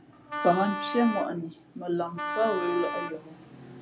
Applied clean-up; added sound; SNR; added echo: none; Wind instrument, woodwind instrument; 5 dB; none.